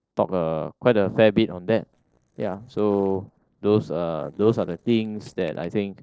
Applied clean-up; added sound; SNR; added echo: neural separator model SepFormer DNS4.